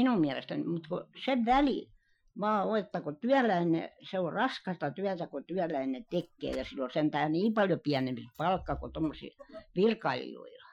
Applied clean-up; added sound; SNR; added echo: classical method Wiener filter.